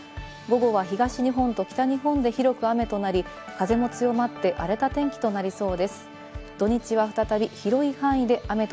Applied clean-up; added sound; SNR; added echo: none; none; none; none.